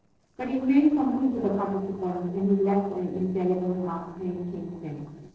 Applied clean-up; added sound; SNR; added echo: neural separator model SepFormer DNS4.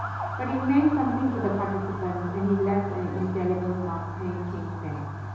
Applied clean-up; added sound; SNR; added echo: none; Motor vehicle (road) / Siren; 11 dB; reverberation time 1.0 s.